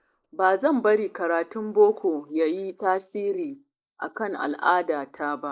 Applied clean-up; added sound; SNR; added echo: neural mask model Resemble Enhance denoiser.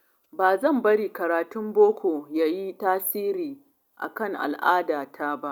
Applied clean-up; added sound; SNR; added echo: none; none; none; none.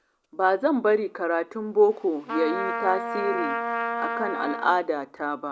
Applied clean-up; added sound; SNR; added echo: none; Trumpet; 7 dB; none.